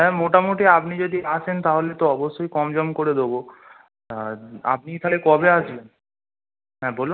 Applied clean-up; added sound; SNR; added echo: none; none; none; none.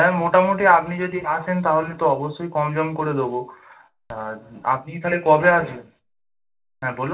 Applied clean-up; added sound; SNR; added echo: none; none; none; reverberation time 0.2 s.